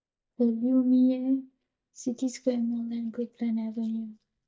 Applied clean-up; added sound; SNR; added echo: neural mask model DeepFilterNet 3.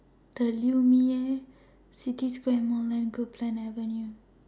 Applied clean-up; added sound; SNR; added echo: none; none; none; none.